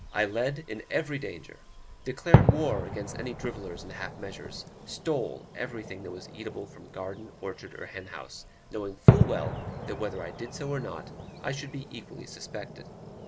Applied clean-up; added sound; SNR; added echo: none; Fireworks; -4 dB; none.